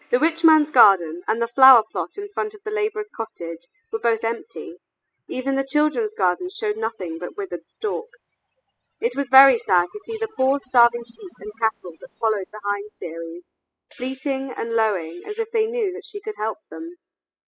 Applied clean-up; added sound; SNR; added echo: classical method spectral subtraction.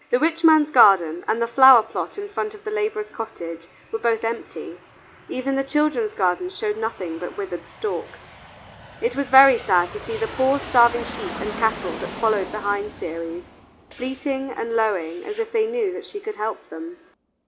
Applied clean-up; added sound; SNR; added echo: none; Aircraft; 17 dB; none.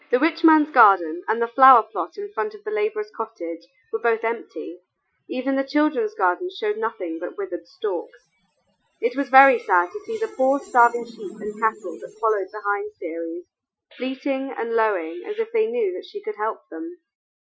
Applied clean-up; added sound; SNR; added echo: classical method Wiener filter.